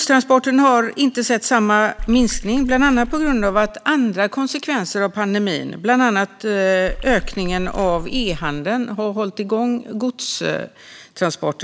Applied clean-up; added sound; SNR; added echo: none; Water / Splash, splatter; 8 dB; none.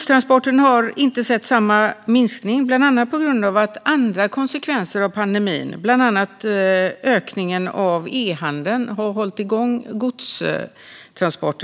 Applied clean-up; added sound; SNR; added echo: none; none; none; none.